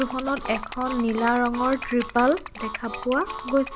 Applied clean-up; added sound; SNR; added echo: none; Liquid + Harmonica; 10 dB; none.